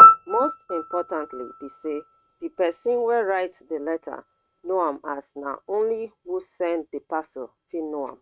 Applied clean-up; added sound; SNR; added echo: neural mask model RNNoise.